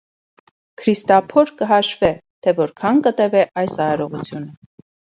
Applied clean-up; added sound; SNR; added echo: none; none; none; none.